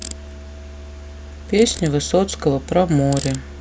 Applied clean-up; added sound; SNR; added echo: none; Ratchet, pawl + Musical instrument; 13 dB; none.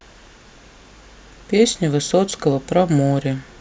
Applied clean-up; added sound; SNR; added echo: none; none; none; none.